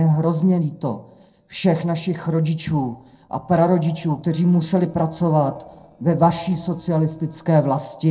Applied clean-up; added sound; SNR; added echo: neural separator model SepFormer DNS4.